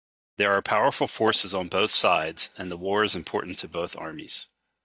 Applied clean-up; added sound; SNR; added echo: neural mask model DeepFilterNet 3.